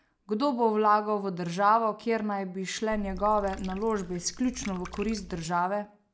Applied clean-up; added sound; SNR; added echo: none; Water / Liquid; 14 dB; none.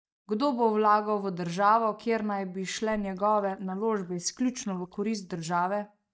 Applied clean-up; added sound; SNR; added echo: neural mask model DeepFilterNet 3.